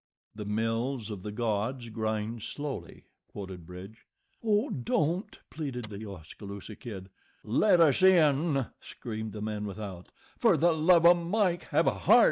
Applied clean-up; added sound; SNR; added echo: neural mask model DeepFilterNet 3.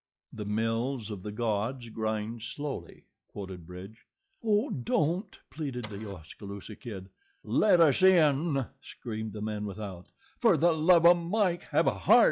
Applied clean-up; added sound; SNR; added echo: classical method log-MMSE.